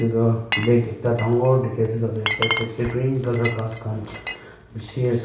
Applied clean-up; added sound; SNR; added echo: none; Glass; 8 dB; reverberation time 0.6 s.